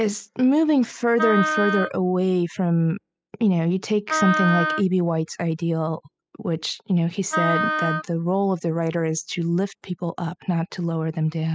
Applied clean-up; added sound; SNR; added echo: classical method spectral subtraction.